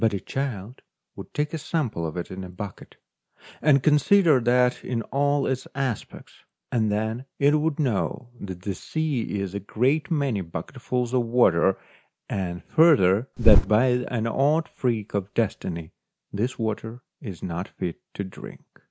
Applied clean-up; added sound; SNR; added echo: none; Bird; 0 dB; none.